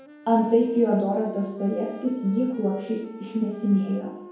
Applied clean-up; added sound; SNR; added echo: none; Wind instrument, woodwind instrument; 19 dB; reverberation time 0.9 s.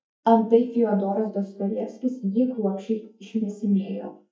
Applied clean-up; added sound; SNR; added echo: neural mask model DeepFilterNet 3.